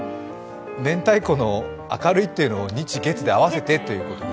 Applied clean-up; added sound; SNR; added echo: none; none; none; none.